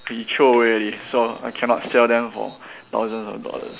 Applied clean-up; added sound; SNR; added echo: none; none; none; none.